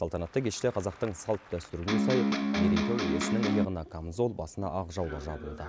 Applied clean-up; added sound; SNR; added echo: none; Electric guitar; -5 dB; none.